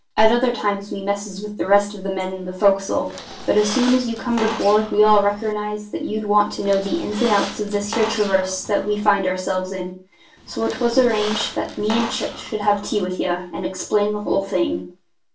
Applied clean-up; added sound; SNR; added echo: none; Squeak; 11 dB; reverberation time 0.3 s.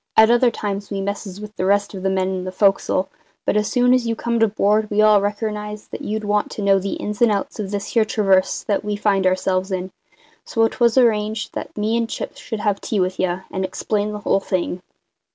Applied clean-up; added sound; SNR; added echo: none; none; none; none.